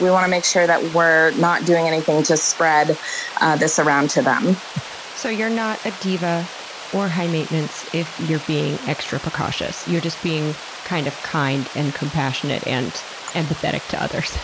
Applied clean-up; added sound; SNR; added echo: none; Water; 13 dB; none.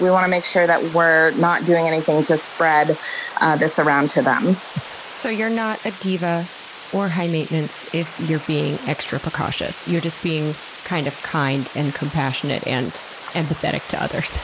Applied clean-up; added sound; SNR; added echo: neural mask model Resemble Enhance denoiser.